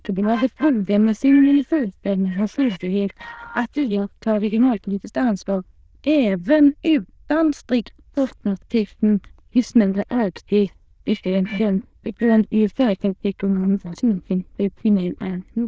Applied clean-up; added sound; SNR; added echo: neural diffusion model UNIVERSE++.